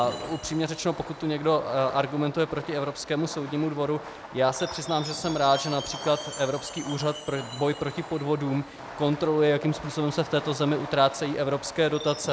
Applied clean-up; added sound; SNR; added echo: none; Fireworks + Chime; 13 dB; none.